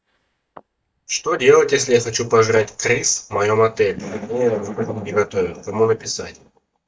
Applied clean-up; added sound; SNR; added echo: neural mask model DeepFilterNet 3.